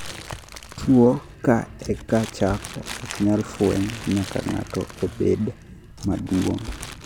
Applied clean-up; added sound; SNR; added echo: none; Crumpling, crinkling; 14 dB; none.